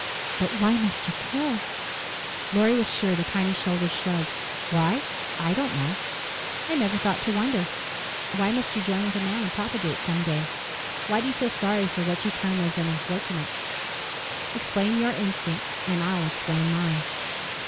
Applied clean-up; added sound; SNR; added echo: none; Water; 1 dB; none.